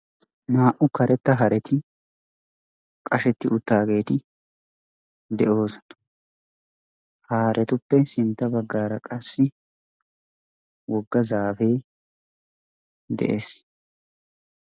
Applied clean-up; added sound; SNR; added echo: none; none; none; none.